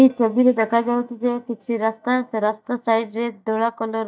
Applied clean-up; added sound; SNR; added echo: neural mask model DeepFilterNet 3.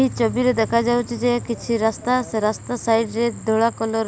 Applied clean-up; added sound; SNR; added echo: none; none; none; none.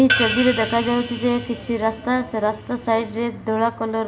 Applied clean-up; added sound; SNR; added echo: none; Hi-hat; 6 dB; reverberation time 0.5 s.